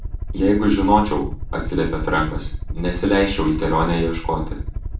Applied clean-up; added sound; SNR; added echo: none; Aircraft; 6 dB; reverberation time 0.4 s.